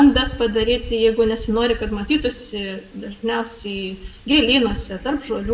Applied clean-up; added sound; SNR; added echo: none; Wind; 14 dB; reverberation time 0.7 s.